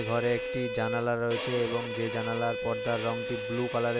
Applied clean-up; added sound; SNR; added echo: none; Bowed string instrument; 4 dB; none.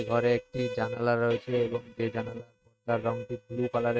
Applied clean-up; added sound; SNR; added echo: neural mask model RNNoise.